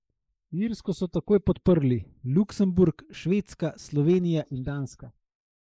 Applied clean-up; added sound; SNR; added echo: neural mask model Resemble Enhance denoiser.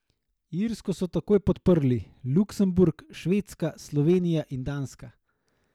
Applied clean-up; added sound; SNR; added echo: none; none; none; none.